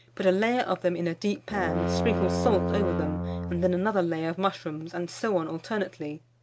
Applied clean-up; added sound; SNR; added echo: none; Brass instrument; 2 dB; none.